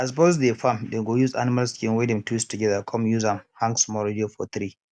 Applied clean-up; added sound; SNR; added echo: none; none; none; none.